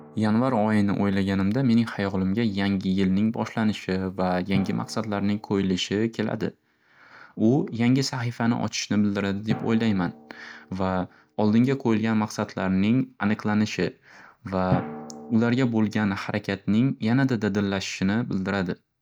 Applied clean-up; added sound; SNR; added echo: none; Drum; 18 dB; none.